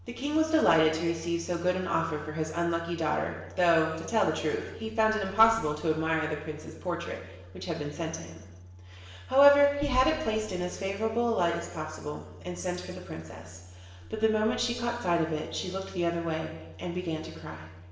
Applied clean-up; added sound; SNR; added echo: none; none; none; reverberation time 1.0 s.